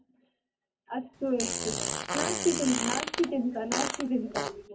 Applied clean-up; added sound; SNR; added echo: none; Fart; 1 dB; reverberation time 0.3 s.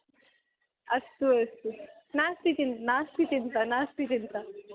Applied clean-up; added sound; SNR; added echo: none; none; none; none.